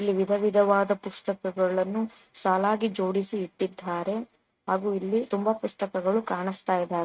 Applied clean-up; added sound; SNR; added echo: neural mask model RNNoise.